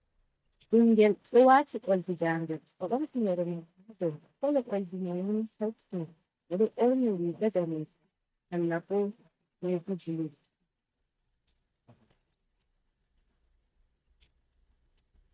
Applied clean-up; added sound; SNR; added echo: neural mask model DeepFilterNet 3.